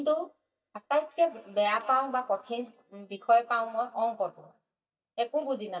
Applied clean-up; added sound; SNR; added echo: neural mask model DeepFilterNet 3.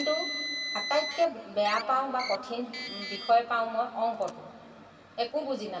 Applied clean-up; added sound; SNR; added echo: none; Car; 9 dB; reverberation time 2.4 s.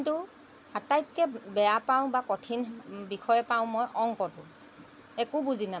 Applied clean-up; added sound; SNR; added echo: none; none; none; none.